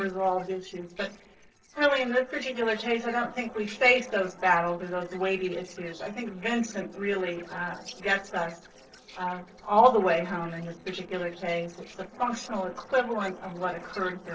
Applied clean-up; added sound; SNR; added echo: neural separator model SepFormer DNS4.